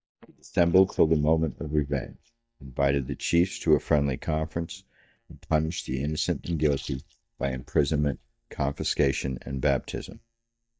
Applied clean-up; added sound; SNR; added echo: neural mask model DeepFilterNet 3.